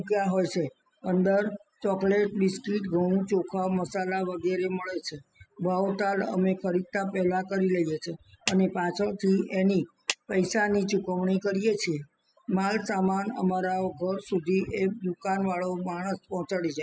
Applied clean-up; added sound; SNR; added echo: classical method spectral subtraction.